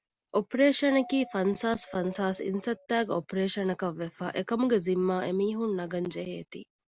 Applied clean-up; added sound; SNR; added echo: none; Doorbell; 18 dB; none.